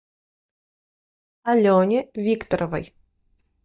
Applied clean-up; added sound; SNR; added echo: neural mask model DeepFilterNet 3.